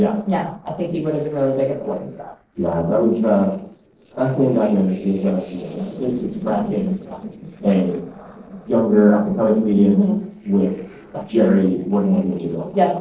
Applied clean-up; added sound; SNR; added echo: neural separator model SepFormer DNS4.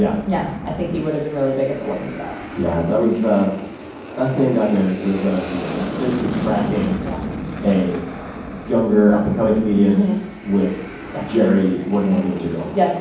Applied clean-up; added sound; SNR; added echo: none; Aircraft; 10 dB; reverberation time 1.2 s.